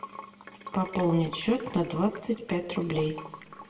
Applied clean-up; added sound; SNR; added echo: none; Sink (filling or washing) / Water; 15 dB; reverberation time 0.9 s.